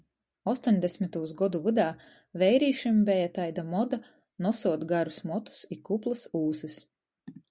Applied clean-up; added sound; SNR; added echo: none; none; none; none.